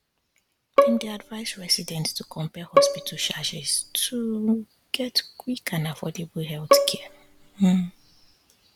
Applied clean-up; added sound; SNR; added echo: none; Bowed string instrument; -2 dB; none.